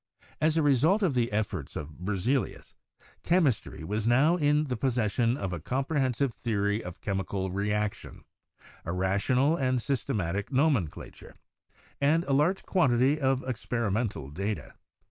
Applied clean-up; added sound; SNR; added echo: none; none; none; none.